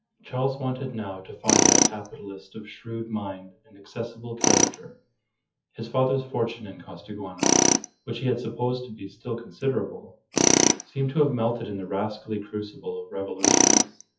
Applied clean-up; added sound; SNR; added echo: classical method WPE with log-MMSE.